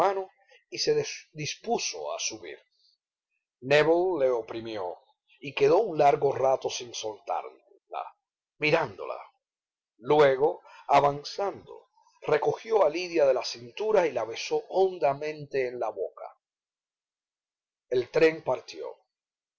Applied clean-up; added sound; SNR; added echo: none; none; none; none.